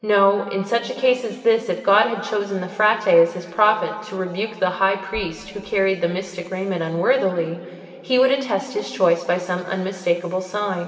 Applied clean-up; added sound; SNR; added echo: none; none; none; reverberation time 2.7 s.